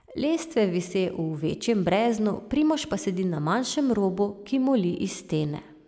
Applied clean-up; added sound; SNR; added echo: none; none; none; none.